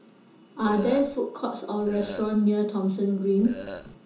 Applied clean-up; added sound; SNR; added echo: none; Burping, eructation; 12 dB; reverberation time 0.6 s.